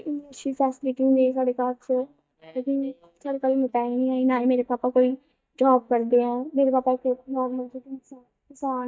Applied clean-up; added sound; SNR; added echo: neural mask model DeepFilterNet 3.